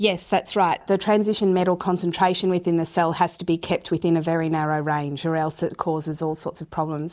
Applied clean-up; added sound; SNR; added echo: none; none; none; none.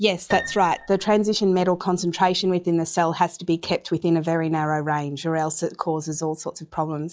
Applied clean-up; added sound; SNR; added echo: classical method log-MMSE.